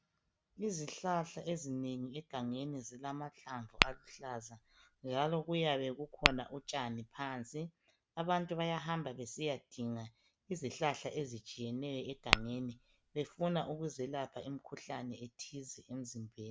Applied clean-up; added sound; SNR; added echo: none; Tap / Glass; -1 dB; none.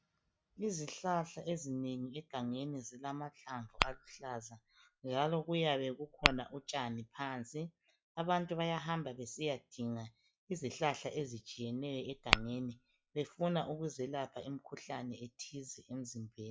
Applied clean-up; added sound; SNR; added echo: classical method log-MMSE.